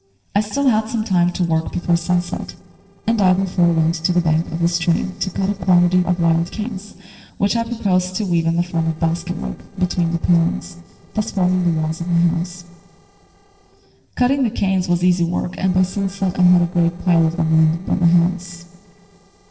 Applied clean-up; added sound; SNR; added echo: neural separator model SepFormer DNS4.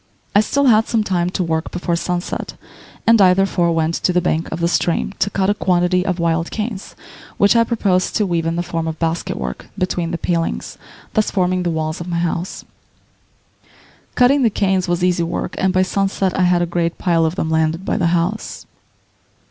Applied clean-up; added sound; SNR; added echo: none; none; none; none.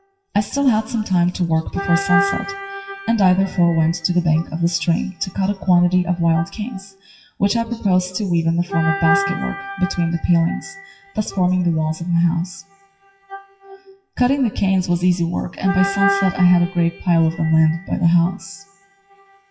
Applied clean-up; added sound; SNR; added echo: classical method WPE with log-MMSE.